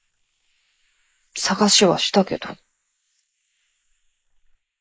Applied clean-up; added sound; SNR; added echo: neural mask model Resemble Enhance denoiser.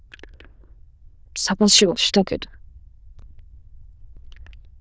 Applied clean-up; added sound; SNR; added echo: neural diffusion model UNIVERSE++.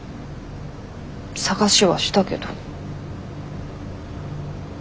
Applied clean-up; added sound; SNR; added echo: none; none; none; none.